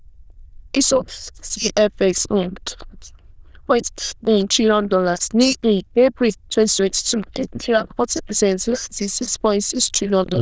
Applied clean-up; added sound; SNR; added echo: neural diffusion model UNIVERSE++.